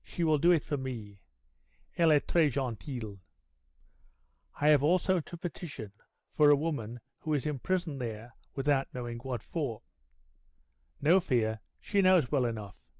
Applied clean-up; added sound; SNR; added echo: neural mask model Resemble Enhance denoiser.